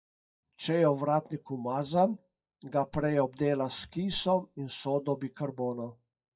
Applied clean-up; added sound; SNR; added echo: classical method WPE with log-MMSE.